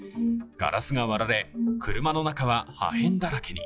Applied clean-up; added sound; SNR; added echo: classical method log-MMSE.